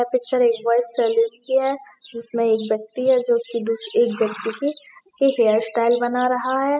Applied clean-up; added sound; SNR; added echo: classical method spectral subtraction.